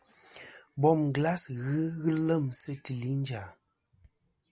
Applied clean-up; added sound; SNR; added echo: none; none; none; none.